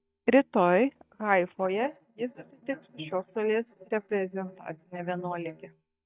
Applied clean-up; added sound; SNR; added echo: neural mask model DeepFilterNet 3.